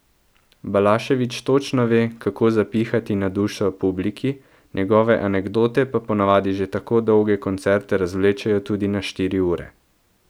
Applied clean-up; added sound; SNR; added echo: none; none; none; none.